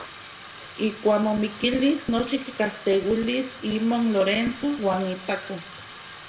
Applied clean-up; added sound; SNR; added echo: none; Bathtub (filling or washing); 17 dB; reverberation time 0.7 s.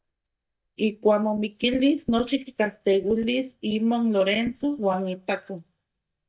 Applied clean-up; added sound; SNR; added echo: neural mask model DeepFilterNet 3.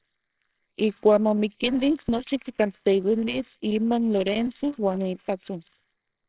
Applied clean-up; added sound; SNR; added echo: neural separator model SepFormer WHAMR!.